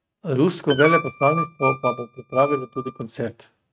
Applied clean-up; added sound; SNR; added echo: neural mask model RNNoise.